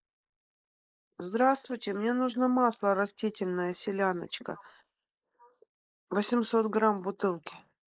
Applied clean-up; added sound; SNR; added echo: neural mask model Resemble Enhance denoiser.